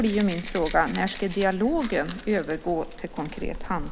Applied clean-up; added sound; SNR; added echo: none; Fire + Cricket; 10 dB; none.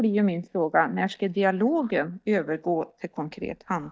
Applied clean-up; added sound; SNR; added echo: neural mask model DeepFilterNet 3.